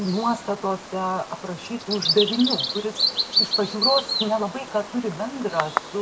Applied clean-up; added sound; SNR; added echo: none; Bird vocalization, bird call, bird song; 2 dB; reverberation time 1.1 s.